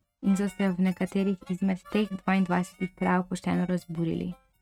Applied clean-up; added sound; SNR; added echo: neural mask model RNNoise.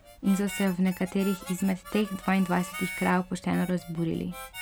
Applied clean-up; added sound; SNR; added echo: none; Harmonica; 14 dB; none.